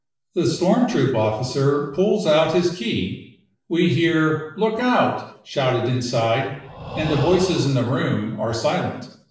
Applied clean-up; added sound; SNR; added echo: neural separator model SepFormer DNS4.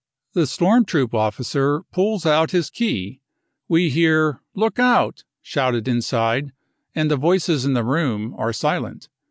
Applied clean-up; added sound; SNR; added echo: none; none; none; none.